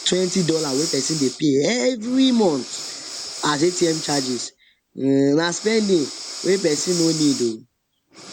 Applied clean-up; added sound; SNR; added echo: none; Breathing; 10 dB; none.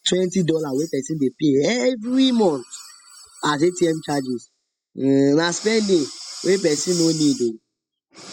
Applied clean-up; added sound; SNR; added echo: classical method spectral subtraction.